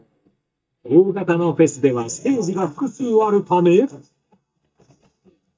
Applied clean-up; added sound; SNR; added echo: neural mask model DeepFilterNet 3.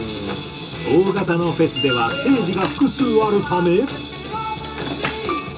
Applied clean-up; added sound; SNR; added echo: none; Drawer open or close; 17 dB; reverberation time 0.2 s.